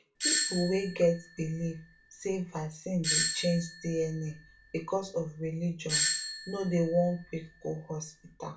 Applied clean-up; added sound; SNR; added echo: none; Doorbell; 3 dB; reverberation time 0.2 s.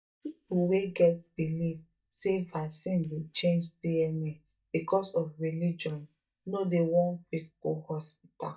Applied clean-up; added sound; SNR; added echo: neural mask model DeepFilterNet 3.